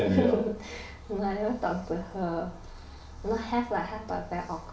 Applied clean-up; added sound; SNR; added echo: none; none; none; reverberation time 0.5 s.